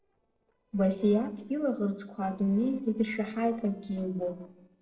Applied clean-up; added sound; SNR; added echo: neural separator model SepFormer DNS4.